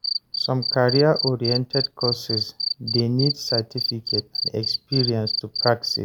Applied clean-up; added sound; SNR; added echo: none; Cricket; 3 dB; none.